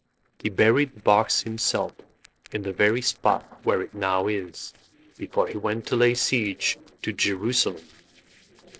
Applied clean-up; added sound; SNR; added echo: neural separator model SepFormer DNS4.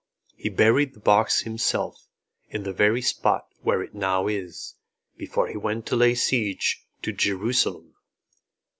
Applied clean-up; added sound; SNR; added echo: none; none; none; none.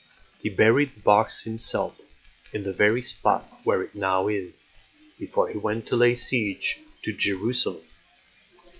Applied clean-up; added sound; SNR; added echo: classical method log-MMSE.